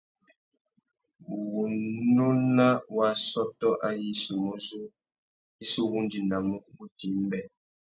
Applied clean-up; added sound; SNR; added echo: none; none; none; none.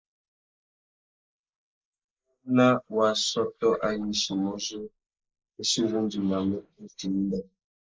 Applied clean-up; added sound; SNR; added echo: neural mask model Resemble Enhance denoiser.